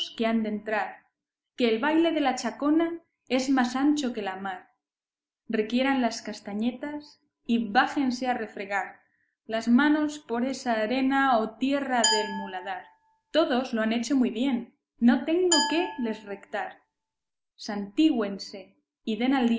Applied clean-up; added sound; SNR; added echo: none; Glass; 6 dB; none.